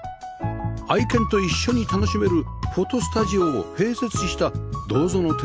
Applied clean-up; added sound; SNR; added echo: none; Bowed string instrument; 12 dB; none.